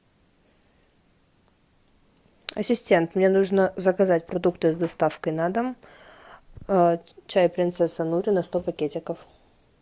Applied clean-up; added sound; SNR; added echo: none; none; none; none.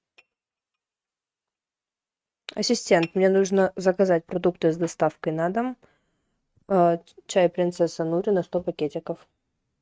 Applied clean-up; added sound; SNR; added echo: neural mask model RNNoise.